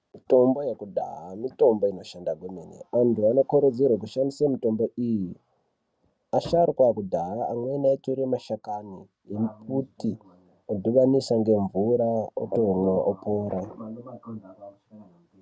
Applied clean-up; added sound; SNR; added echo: none; none; none; none.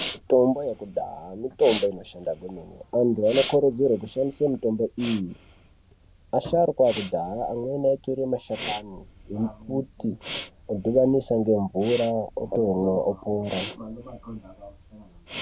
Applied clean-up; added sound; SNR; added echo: none; Respiratory sounds; 13 dB; none.